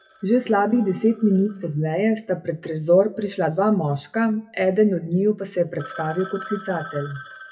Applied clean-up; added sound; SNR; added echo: classical method WPE with log-MMSE.